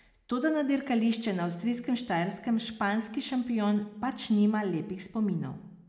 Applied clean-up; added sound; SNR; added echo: none; none; none; none.